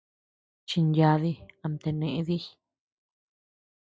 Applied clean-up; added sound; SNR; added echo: none; none; none; none.